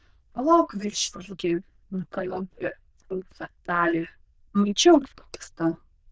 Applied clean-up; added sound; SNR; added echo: neural diffusion model UNIVERSE++.